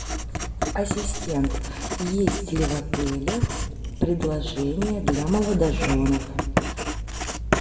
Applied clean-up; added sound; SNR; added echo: none; Writing; 1 dB; reverberation time 1.3 s.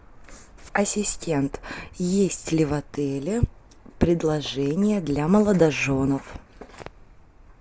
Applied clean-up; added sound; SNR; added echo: none; none; none; none.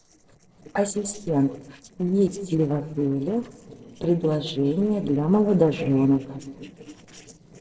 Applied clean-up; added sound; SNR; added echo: neural separator model SepFormer DNS4.